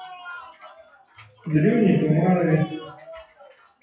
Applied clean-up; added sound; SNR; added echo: classical method WPE with log-MMSE.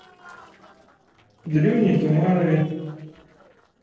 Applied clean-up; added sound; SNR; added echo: neural separator model SepFormer DNS4.